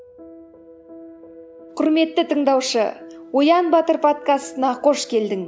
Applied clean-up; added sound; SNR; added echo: none; none; none; none.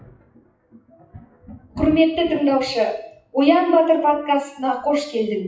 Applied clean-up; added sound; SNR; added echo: classical method WPE with log-MMSE.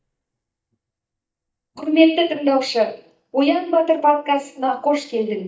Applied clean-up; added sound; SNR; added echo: neural mask model DeepFilterNet 3.